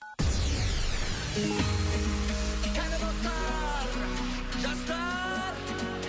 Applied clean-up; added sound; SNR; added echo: none; none; none; none.